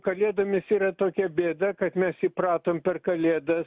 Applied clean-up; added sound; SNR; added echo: none; none; none; none.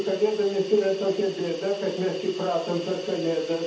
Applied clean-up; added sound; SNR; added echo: none; Hiss; 17 dB; reverberation time 0.7 s.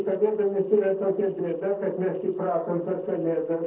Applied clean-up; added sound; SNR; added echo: neural separator model SepFormer DNS4.